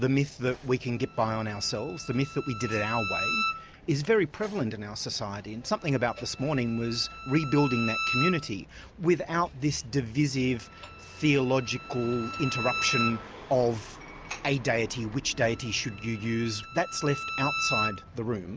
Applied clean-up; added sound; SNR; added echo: none; Bowed string instrument; 8 dB; none.